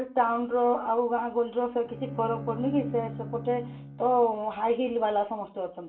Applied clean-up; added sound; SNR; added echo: none; Bowed string instrument; 12 dB; reverberation time 0.3 s.